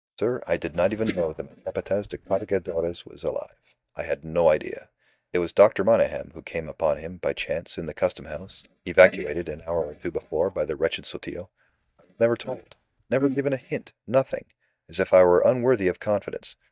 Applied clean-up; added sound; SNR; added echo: neural mask model DeepFilterNet 3.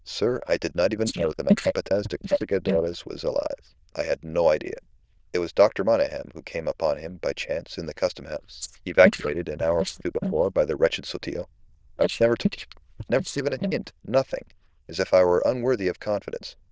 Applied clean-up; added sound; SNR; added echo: neural diffusion model UNIVERSE++.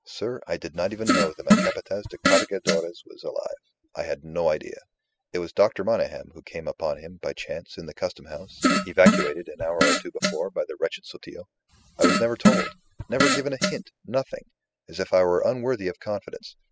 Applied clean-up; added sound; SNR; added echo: classical method spectral subtraction.